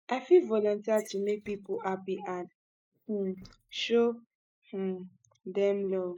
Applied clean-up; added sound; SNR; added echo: neural mask model Resemble Enhance denoiser.